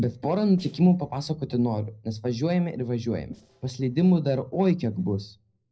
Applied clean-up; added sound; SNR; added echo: neural separator model SepFormer DNS4.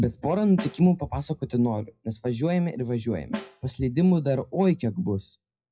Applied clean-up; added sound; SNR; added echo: classical method WPE with log-MMSE.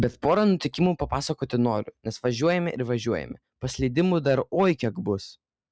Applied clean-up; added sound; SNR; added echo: none; none; none; none.